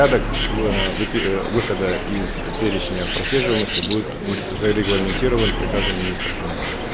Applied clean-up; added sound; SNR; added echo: none; Bird; 1 dB; none.